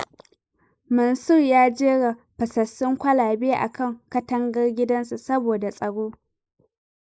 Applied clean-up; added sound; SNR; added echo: neural mask model Resemble Enhance denoiser.